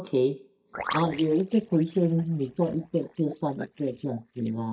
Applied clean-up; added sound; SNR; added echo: neural mask model DeepFilterNet 3.